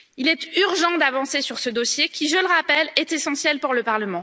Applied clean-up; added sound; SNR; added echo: none; none; none; none.